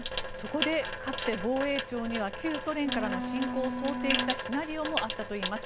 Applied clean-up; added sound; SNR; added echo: none; Wind instrument, woodwind instrument + Sink (filling or washing) / Water tap, faucet; 1 dB; none.